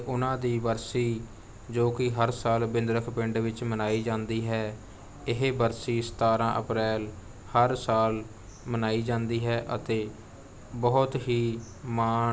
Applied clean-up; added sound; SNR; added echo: none; none; none; none.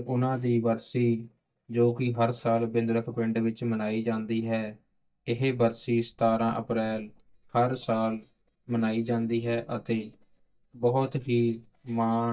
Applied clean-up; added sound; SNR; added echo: neural mask model DeepFilterNet 3.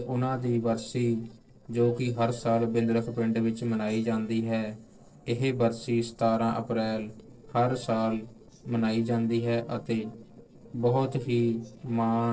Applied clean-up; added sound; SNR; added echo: neural separator model SepFormer DNS4.